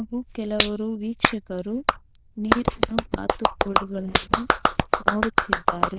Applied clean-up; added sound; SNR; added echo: neural diffusion model UNIVERSE++.